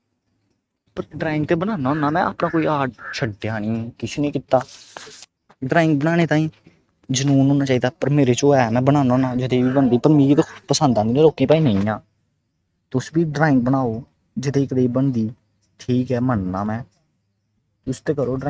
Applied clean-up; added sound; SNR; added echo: neural mask model RNNoise.